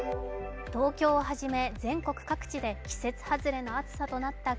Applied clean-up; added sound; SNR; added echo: none; none; none; none.